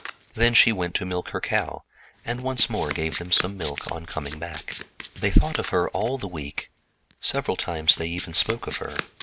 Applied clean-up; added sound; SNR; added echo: none; Domestic sounds, home sounds; 11 dB; none.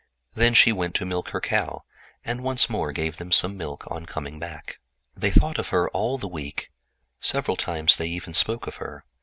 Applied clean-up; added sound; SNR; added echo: none; none; none; none.